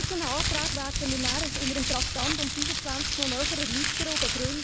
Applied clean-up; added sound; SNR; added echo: none; Crumpling, crinkling; -5 dB; none.